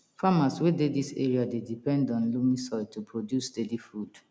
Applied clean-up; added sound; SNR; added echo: none; none; none; none.